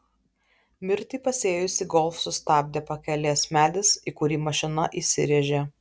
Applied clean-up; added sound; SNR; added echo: none; none; none; none.